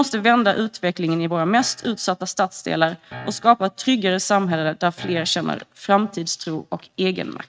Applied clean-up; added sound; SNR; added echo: neural mask model RNNoise.